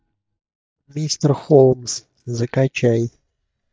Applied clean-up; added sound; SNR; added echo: neural mask model DeepFilterNet 3.